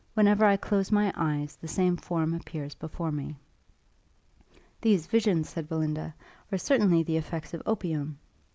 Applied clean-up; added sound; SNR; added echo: none; none; none; none.